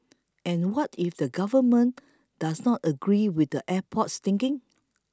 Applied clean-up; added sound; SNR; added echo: none; none; none; none.